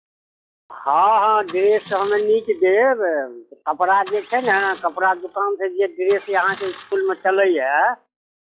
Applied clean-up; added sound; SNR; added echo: classical method log-MMSE.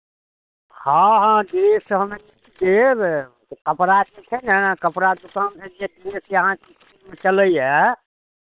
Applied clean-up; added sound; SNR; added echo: neural separator model SepFormer WHAM!.